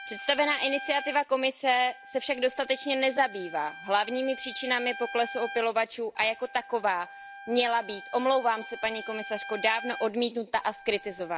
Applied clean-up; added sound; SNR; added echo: none; Trumpet; 14 dB; none.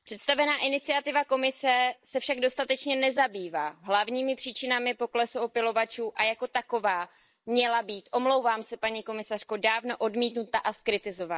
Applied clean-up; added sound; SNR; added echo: neural mask model Resemble Enhance denoiser.